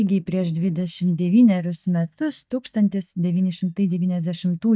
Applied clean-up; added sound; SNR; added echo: neural mask model DeepFilterNet 3.